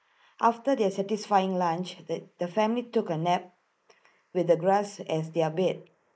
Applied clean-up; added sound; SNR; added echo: neural mask model Resemble Enhance denoiser.